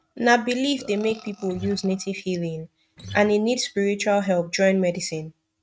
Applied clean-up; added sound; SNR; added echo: neural mask model RNNoise.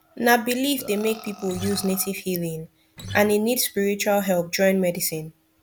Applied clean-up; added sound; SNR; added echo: none; Acoustic guitar + Burping, eructation; 14 dB; none.